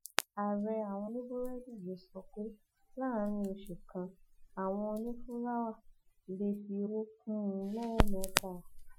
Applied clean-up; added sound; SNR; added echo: classical method Wiener filter.